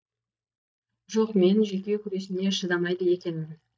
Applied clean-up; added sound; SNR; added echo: neural mask model DeepFilterNet 3.